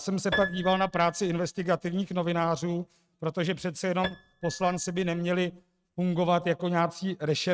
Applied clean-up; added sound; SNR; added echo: neural mask model RNNoise.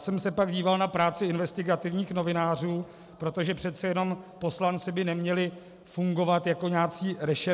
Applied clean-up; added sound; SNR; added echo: none; none; none; none.